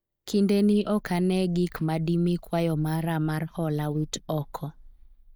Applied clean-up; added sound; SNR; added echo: neural mask model DeepFilterNet 3.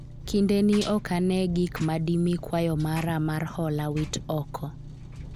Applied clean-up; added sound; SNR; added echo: none; Engine; 13 dB; none.